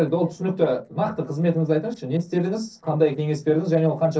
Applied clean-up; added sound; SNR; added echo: neural separator model SepFormer DNS4.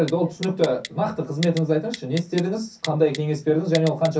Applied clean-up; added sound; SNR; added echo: none; Typing; 16 dB; reverberation time 0.3 s.